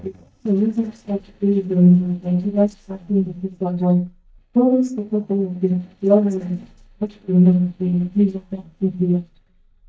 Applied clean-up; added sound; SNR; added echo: neural mask model DeepFilterNet 3.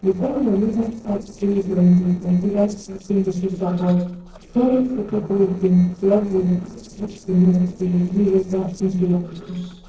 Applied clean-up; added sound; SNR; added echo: neural separator model SepFormer DNS4.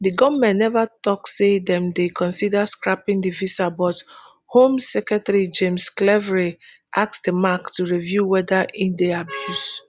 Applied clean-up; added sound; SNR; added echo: none; none; none; none.